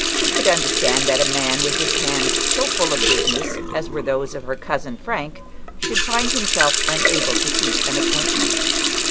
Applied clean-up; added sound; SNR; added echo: none; Water tap, faucet; -5 dB; none.